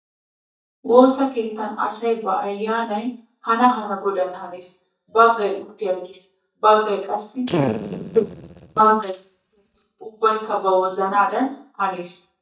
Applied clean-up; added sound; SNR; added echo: neural mask model DeepFilterNet 3.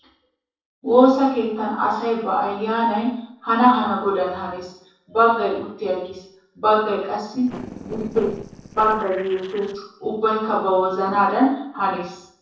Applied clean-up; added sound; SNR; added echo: neural separator model SepFormer DNS4.